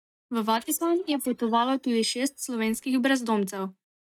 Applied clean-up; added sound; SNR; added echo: neural mask model DeepFilterNet 3.